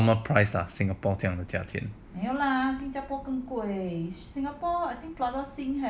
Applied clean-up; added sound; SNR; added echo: none; none; none; none.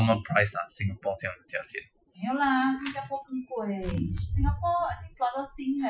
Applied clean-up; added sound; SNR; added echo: classical method Wiener filter.